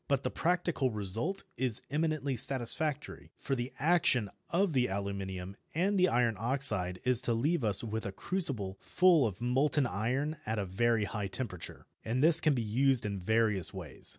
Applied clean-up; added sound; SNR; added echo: none; none; none; none.